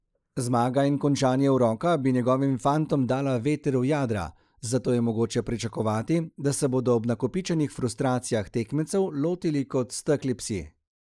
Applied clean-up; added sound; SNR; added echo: neural mask model Resemble Enhance denoiser.